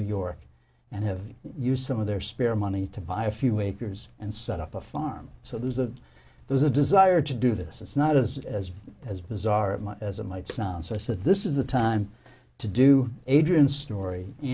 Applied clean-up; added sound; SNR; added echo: none; none; none; none.